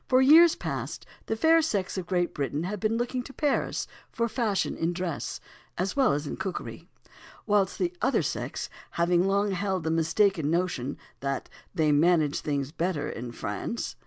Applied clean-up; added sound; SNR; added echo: none; none; none; none.